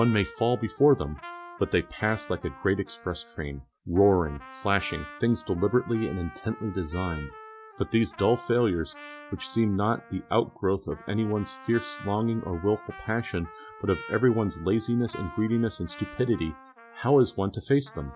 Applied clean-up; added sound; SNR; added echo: none; Trumpet; 18 dB; none.